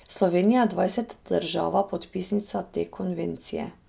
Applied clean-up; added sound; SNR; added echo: none; none; none; none.